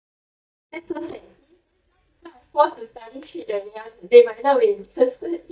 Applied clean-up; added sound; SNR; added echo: neural mask model DeepFilterNet 3.